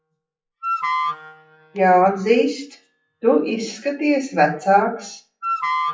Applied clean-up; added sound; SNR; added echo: classical method WPE with log-MMSE.